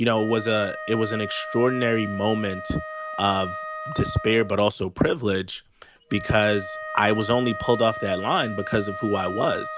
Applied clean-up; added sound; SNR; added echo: none; Wind instrument, woodwind instrument; 10 dB; none.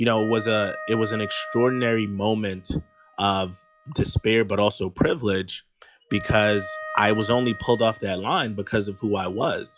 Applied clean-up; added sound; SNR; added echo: classical method log-MMSE.